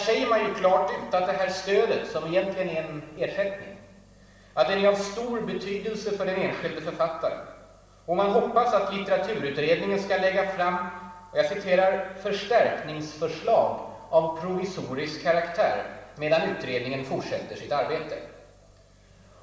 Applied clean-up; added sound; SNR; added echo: none; none; none; reverberation time 0.9 s.